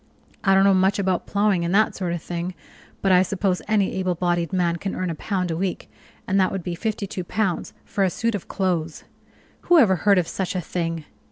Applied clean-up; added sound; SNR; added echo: none; none; none; none.